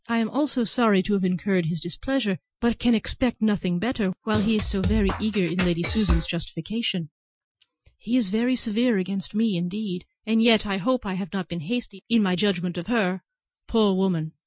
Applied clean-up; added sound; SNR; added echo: classical method Wiener filter.